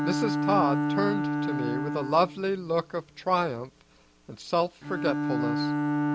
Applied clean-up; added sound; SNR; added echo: none; Bowed string instrument; 0 dB; none.